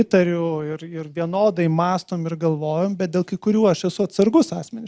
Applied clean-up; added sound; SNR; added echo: none; none; none; none.